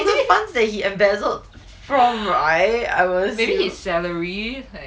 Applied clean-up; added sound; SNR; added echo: none; none; none; none.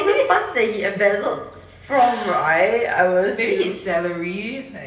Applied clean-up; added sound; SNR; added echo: none; none; none; reverberation time 1.0 s.